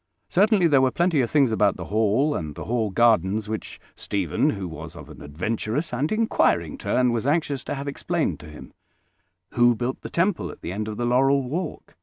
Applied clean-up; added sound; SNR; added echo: none; none; none; none.